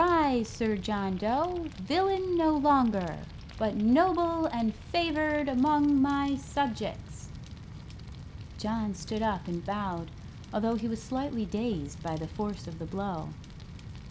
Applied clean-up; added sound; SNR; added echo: none; Fire; 13 dB; none.